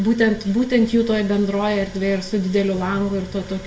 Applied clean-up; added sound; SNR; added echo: none; none; none; reverberation time 0.4 s.